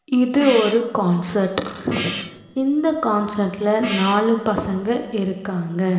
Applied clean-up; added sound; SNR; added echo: none; Gong; 12 dB; reverberation time 2.0 s.